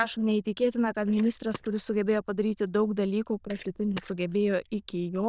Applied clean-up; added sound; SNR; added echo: neural diffusion model UNIVERSE++.